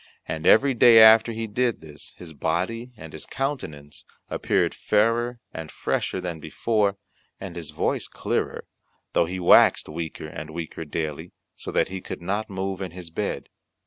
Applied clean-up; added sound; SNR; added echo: none; none; none; none.